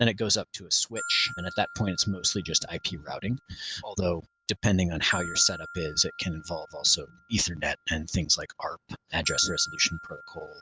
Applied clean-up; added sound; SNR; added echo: none; Glockenspiel; 15 dB; none.